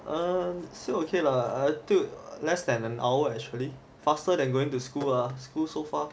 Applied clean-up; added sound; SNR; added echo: none; none; none; none.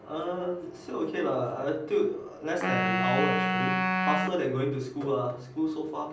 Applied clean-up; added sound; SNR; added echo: none; Wind instrument, woodwind instrument; 0 dB; reverberation time 0.6 s.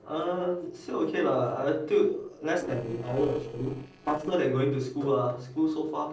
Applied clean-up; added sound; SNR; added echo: neural separator model SepFormer DNS4.